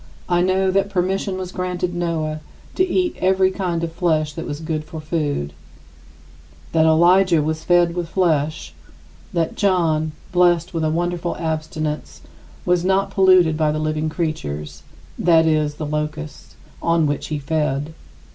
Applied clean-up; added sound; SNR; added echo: none; none; none; none.